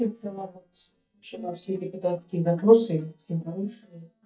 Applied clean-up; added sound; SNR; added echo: neural mask model DeepFilterNet 3.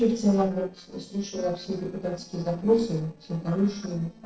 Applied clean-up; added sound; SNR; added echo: neural separator model SepFormer DNS4.